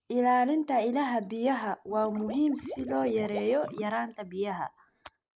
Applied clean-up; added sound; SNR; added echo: neural mask model Resemble Enhance denoiser.